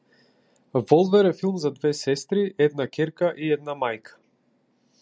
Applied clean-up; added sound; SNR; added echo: none; none; none; none.